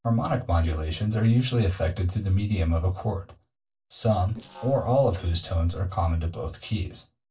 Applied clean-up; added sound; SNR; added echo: neural separator model SepFormer DNS4.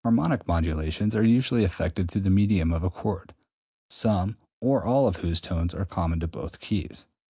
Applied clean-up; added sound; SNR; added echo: none; none; none; none.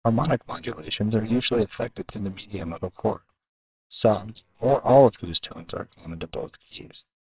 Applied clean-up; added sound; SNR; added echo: neural separator model SepFormer WHAMR!.